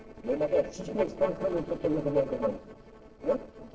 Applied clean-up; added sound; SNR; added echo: neural separator model SepFormer DNS4.